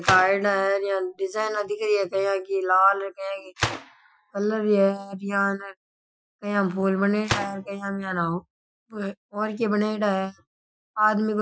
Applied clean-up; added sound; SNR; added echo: classical method Wiener filter.